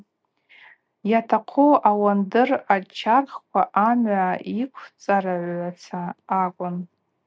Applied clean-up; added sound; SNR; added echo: none; none; none; none.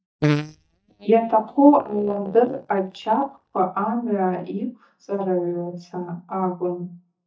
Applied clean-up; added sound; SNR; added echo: neural mask model DeepFilterNet 3.